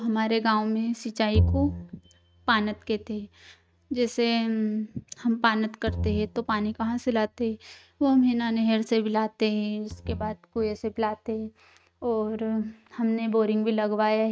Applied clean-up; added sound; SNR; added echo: neural mask model RNNoise.